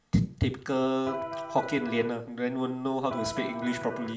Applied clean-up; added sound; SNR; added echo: none; Electric guitar; 7 dB; reverberation time 0.4 s.